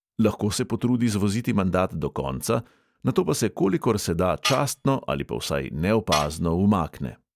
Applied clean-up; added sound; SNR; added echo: none; Tools; 9 dB; none.